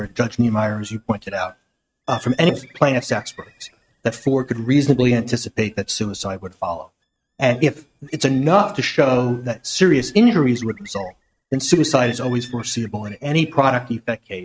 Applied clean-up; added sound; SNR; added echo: neural mask model RNNoise.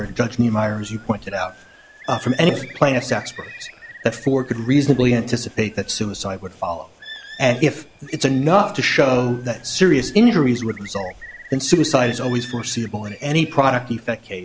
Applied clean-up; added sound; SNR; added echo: none; Bird + Bird; 20 dB; none.